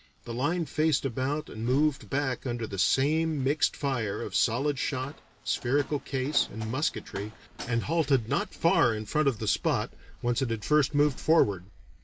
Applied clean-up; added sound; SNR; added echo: none; Slam; 20 dB; none.